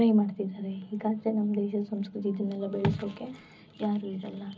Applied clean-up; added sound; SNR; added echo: none; none; none; reverberation time 0.4 s.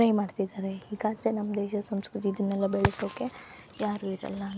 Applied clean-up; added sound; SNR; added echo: none; none; none; none.